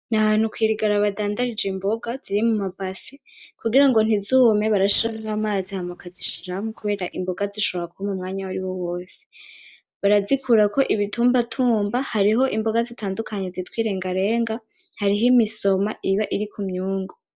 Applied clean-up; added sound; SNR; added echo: neural mask model DeepFilterNet 3.